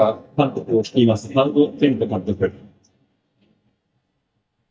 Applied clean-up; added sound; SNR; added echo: neural mask model DeepFilterNet 3.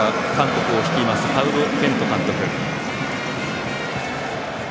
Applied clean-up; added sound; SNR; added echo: none; none; none; none.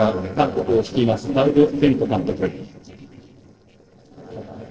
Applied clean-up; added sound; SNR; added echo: neural separator model SepFormer DNS4.